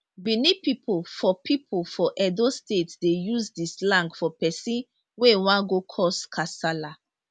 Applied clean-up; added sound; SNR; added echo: none; none; none; none.